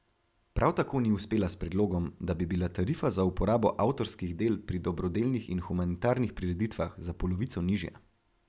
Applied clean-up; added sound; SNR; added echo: none; none; none; none.